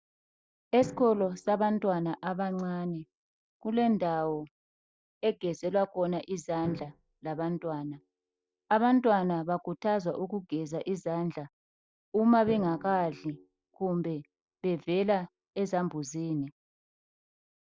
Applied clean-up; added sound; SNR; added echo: neural mask model DeepFilterNet 3.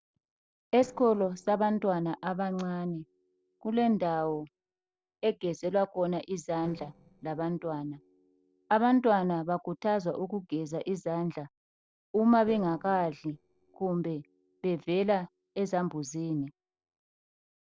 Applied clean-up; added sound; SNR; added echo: neural separator model SepFormer DNS4.